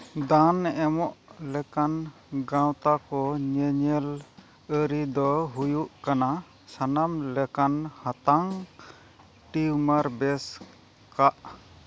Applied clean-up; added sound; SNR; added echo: none; none; none; none.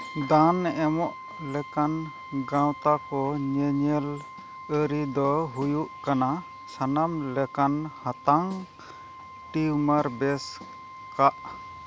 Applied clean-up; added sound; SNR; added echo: none; Brass instrument; 16 dB; none.